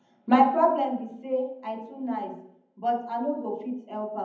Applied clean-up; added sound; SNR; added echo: none; none; none; reverberation time 0.8 s.